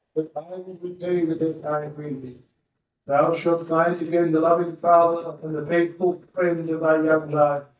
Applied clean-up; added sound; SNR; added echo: neural mask model DeepFilterNet 3.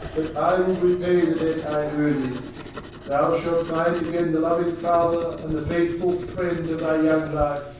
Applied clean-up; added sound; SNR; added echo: none; Writing; 14 dB; reverberation time 0.7 s.